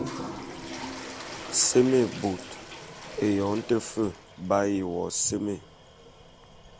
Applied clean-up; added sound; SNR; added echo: none; Toilet flush; 12 dB; none.